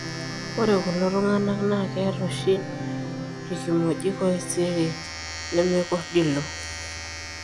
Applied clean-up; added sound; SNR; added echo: none; Domestic sounds, home sounds + Organ; 7 dB; none.